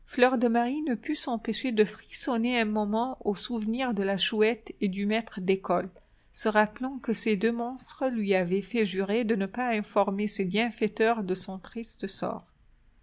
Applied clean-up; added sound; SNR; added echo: none; none; none; none.